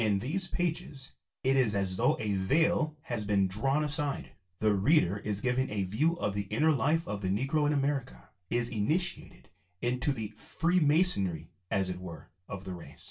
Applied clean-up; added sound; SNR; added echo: none; none; none; reverberation time 0.2 s.